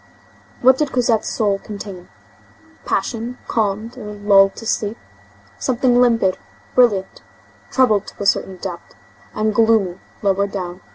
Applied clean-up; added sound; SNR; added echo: none; none; none; none.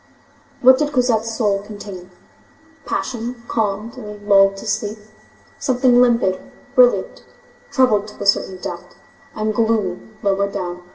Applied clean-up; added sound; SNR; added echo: none; none; none; reverberation time 0.8 s.